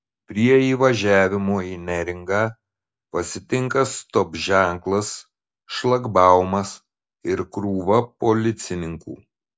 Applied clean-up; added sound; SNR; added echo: none; none; none; none.